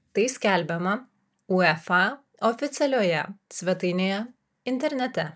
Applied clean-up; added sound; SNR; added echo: none; none; none; none.